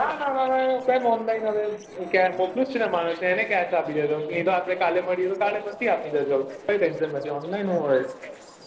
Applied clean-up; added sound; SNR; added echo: neural separator model SepFormer DNS4.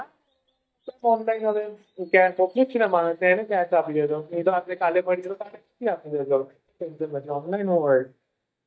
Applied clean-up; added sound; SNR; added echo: neural mask model DeepFilterNet 3.